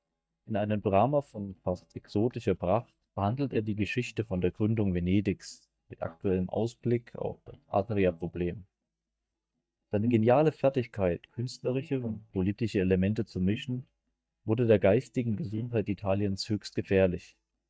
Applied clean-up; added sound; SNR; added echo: neural mask model DeepFilterNet 3.